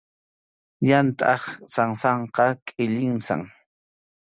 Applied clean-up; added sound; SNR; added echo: none; none; none; none.